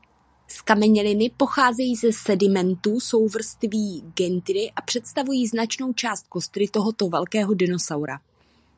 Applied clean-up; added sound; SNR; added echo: none; none; none; none.